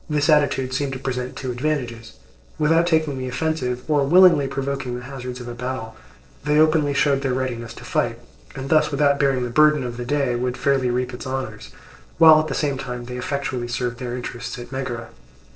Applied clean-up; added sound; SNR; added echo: neural separator model SepFormer DNS4.